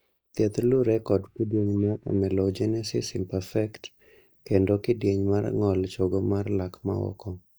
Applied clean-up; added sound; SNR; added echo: neural mask model DeepFilterNet 3.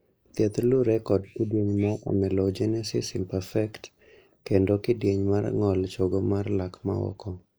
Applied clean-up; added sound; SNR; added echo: neural mask model Resemble Enhance denoiser.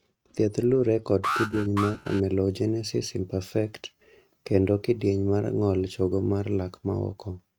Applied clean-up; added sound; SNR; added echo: neural mask model RNNoise.